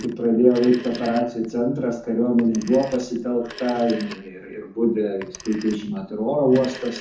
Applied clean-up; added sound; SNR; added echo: none; Telephone; 19 dB; reverberation time 0.6 s.